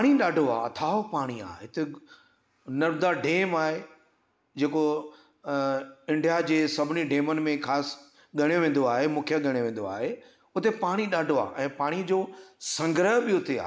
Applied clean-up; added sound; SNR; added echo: none; none; none; none.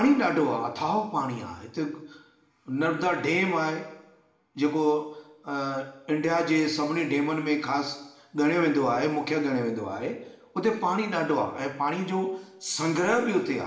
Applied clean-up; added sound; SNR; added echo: none; none; none; reverberation time 0.8 s.